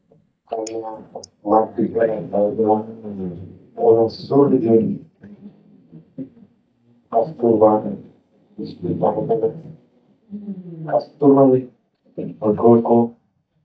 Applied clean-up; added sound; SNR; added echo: neural mask model DeepFilterNet 3.